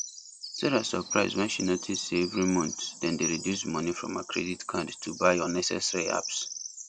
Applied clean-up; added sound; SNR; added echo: none; Bird vocalization, bird call, bird song; 10 dB; none.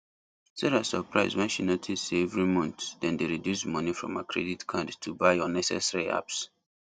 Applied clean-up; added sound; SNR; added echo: none; none; none; none.